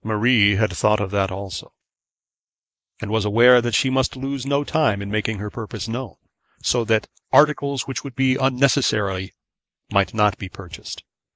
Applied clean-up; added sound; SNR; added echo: neural mask model Resemble Enhance denoiser.